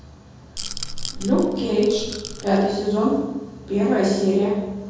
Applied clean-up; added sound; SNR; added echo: none; Rattle / Rattle (instrument); 10 dB; reverberation time 1.3 s.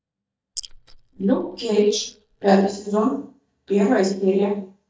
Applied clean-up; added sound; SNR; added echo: neural mask model DeepFilterNet 3.